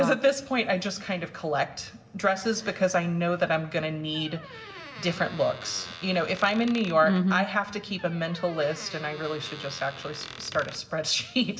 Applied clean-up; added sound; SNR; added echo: none; Squeak; 15 dB; reverberation time 0.8 s.